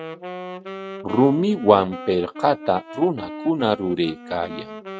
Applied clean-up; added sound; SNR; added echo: neural mask model RNNoise.